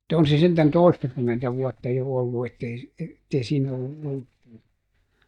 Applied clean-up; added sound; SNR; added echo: neural mask model DeepFilterNet 3.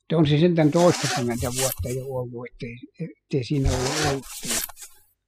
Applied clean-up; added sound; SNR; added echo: classical method spectral subtraction.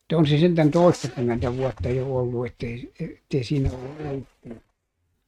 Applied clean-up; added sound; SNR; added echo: neural mask model RNNoise.